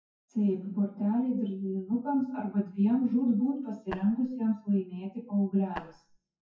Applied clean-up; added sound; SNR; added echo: classical method WPE with log-MMSE.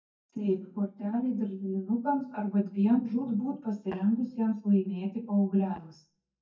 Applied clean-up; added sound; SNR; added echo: neural mask model DeepFilterNet 3.